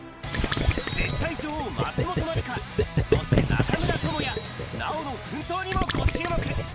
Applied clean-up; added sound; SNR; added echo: none; Gurgling; -4 dB; none.